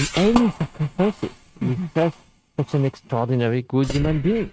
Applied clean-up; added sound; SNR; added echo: neural mask model RNNoise.